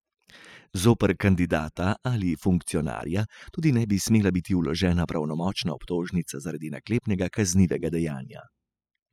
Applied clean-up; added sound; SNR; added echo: classical method spectral subtraction.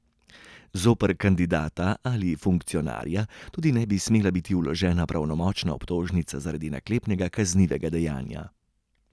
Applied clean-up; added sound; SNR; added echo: none; none; none; none.